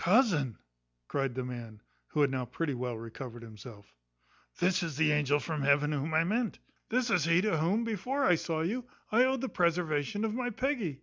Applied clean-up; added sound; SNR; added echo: none; none; none; none.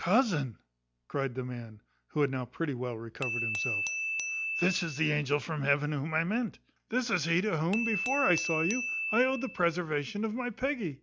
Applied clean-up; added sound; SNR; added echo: none; Glass / Bell; 5 dB; none.